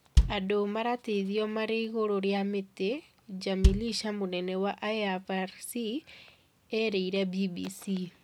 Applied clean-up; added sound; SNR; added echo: none; Bass drum; -2 dB; none.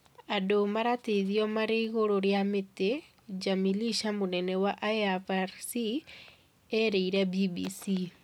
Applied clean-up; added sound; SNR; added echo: none; none; none; none.